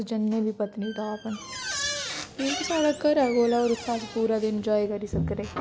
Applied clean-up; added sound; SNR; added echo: none; none; none; none.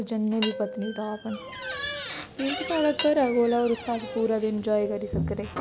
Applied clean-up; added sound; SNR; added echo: none; Cutlery, silverware / Dishes, pots, and pans + Bird vocalization, bird call, bird song; 13 dB; none.